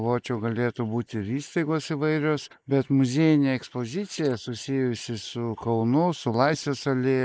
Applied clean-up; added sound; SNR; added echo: neural mask model Resemble Enhance denoiser.